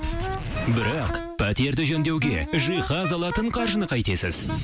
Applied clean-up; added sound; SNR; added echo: none; Wind instrument, woodwind instrument; 10 dB; none.